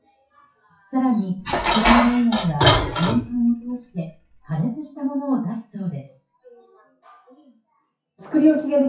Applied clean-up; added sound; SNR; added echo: classical method WPE with log-MMSE.